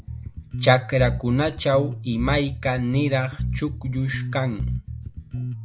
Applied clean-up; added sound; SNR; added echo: none; Bass guitar; 6 dB; none.